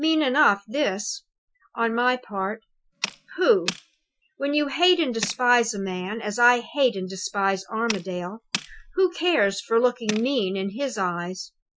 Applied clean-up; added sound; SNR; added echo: classical method Wiener filter.